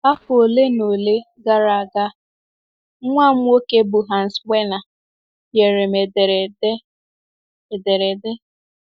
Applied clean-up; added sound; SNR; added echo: neural mask model DeepFilterNet 3.